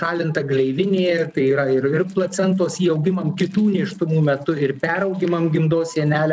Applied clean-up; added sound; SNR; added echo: neural separator model SepFormer DNS4.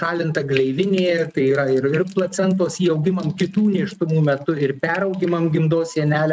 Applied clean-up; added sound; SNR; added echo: neural mask model RNNoise.